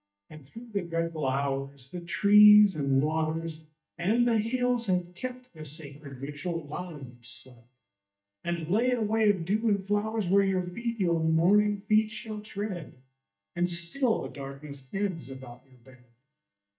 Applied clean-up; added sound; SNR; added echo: neural mask model DeepFilterNet 3.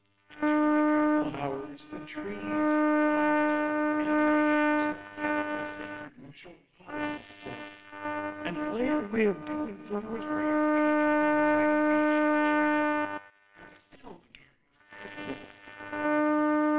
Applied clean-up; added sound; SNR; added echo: neural separator model SepFormer WHAMR!.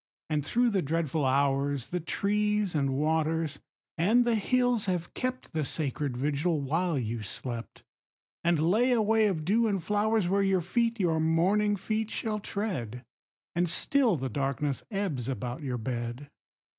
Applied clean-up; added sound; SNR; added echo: none; none; none; none.